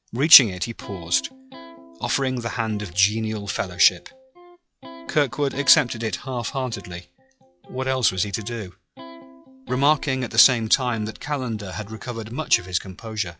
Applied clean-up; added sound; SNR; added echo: classical method log-MMSE.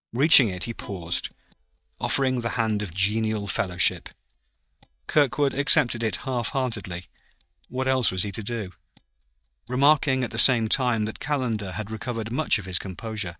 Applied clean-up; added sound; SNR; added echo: neural mask model DeepFilterNet 3.